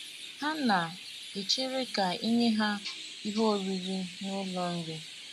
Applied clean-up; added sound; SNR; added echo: none; Chirp, tweet; 12 dB; none.